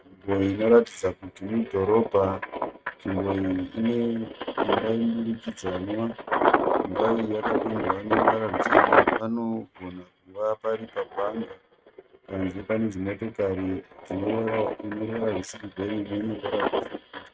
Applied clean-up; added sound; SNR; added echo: neural mask model RNNoise.